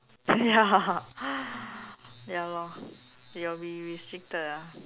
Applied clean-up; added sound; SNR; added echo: none; none; none; none.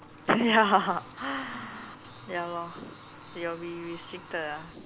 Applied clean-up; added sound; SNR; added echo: none; Water tap, faucet / Water; 18 dB; none.